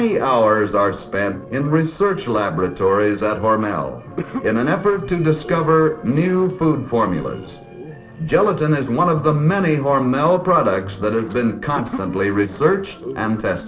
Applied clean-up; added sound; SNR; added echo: neural separator model SepFormer DNS4.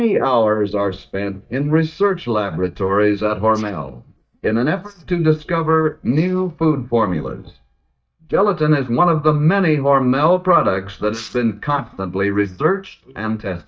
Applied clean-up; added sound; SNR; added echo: neural mask model DeepFilterNet 3.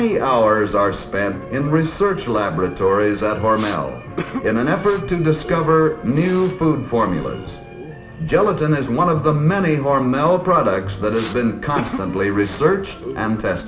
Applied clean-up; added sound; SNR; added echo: none; Respiratory sounds; 17 dB; reverberation time 1.7 s.